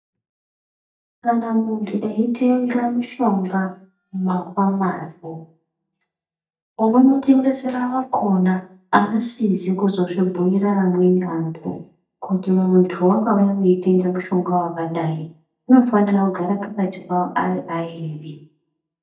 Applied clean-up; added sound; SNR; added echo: neural mask model DeepFilterNet 3.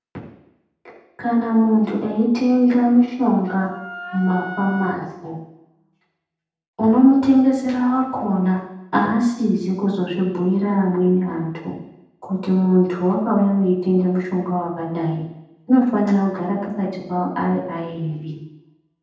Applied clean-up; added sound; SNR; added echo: none; Wind instrument, woodwind instrument; 13 dB; reverberation time 0.8 s.